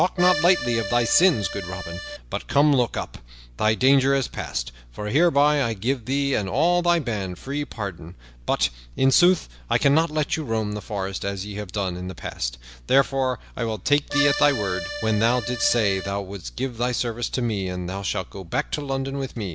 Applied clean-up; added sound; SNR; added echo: none; Accordion; 6 dB; none.